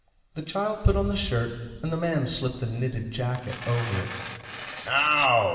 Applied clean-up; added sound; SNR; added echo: none; Tearing; 10 dB; reverberation time 2.0 s.